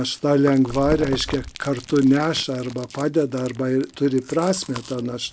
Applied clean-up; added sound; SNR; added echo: none; Chewing, mastication; 16 dB; none.